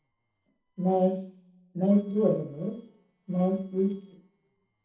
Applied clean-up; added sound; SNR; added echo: neural separator model SepFormer DNS4.